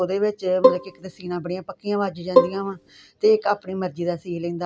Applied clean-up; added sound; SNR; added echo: none; Bowed string instrument; -4 dB; none.